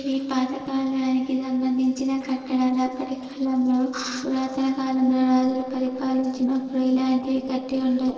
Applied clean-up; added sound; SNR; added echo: neural separator model SepFormer DNS4.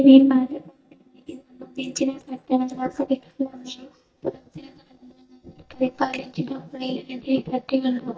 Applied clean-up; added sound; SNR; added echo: neural mask model DeepFilterNet 3.